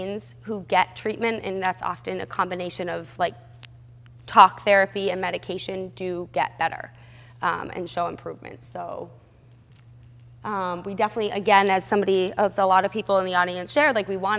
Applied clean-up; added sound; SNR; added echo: none; none; none; none.